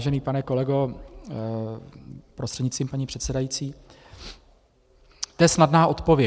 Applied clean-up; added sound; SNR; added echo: none; none; none; none.